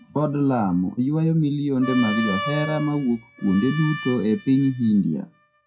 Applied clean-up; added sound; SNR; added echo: classical method WPE with log-MMSE.